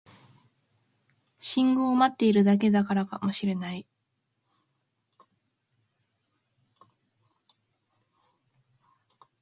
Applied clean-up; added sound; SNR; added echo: none; none; none; none.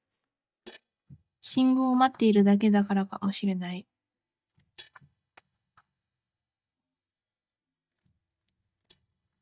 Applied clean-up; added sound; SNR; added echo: neural mask model DeepFilterNet 3.